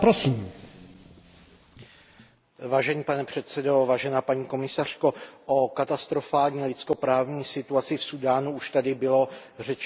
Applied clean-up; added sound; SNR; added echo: none; none; none; none.